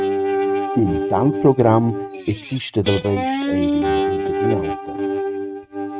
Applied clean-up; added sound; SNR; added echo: neural mask model RNNoise.